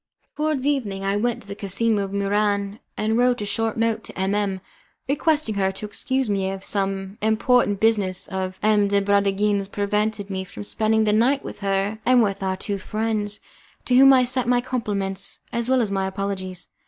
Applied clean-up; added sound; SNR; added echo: neural mask model DeepFilterNet 3.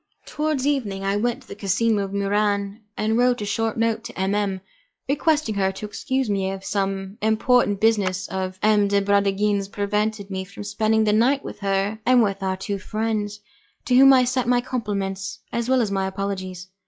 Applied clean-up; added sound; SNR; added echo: classical method log-MMSE.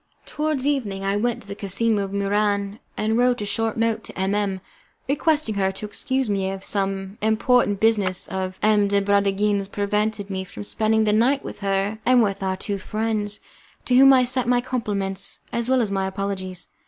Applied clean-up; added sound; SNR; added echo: none; Clapping; 18 dB; none.